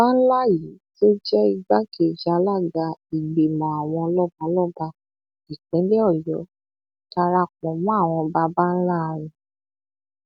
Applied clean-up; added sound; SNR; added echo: none; none; none; none.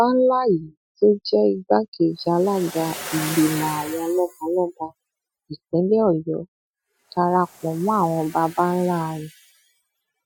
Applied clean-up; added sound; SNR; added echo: classical method Wiener filter.